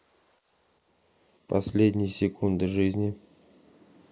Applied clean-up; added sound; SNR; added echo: neural mask model Resemble Enhance denoiser.